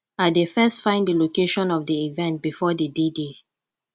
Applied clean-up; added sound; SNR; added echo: none; none; none; none.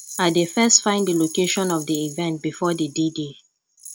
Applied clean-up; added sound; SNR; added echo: none; Rattle; 17 dB; none.